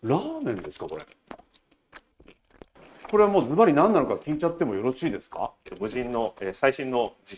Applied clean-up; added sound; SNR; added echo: neural mask model RNNoise.